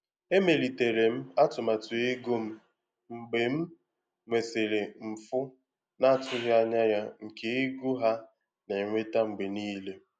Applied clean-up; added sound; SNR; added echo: none; none; none; none.